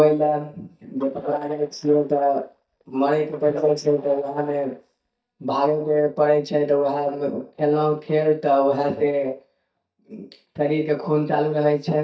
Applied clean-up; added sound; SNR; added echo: neural mask model DeepFilterNet 3.